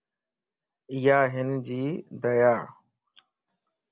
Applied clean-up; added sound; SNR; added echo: none; none; none; none.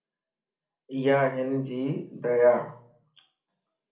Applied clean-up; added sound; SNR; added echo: none; none; none; reverberation time 0.4 s.